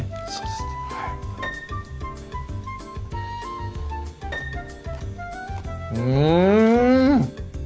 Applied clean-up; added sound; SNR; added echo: none; Piano; 17 dB; none.